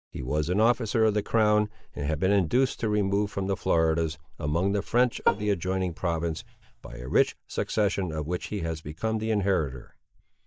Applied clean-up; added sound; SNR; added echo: neural mask model DeepFilterNet 3.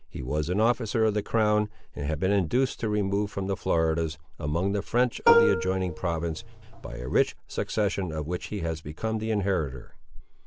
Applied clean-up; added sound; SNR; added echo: none; Plucked string instrument; 0 dB; none.